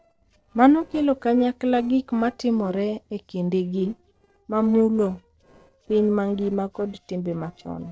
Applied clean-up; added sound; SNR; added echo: neural separator model SepFormer DNS4.